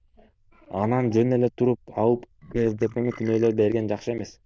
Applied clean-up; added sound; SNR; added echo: neural diffusion model UNIVERSE++.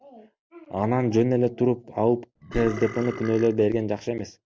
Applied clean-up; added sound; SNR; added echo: none; Burping, eructation; 12 dB; none.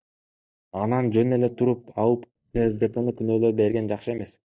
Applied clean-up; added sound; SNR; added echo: neural mask model DeepFilterNet 3.